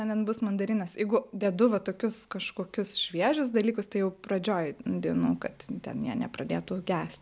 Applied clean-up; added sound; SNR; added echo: none; none; none; none.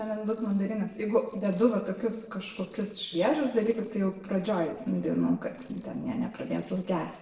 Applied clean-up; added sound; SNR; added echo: neural separator model SepFormer DNS4.